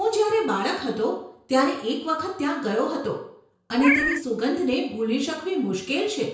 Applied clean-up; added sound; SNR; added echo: none; Meow; 3 dB; reverberation time 0.5 s.